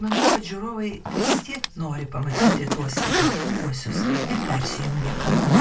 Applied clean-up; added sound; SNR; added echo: none; Zipper (clothing); -5 dB; reverberation time 0.2 s.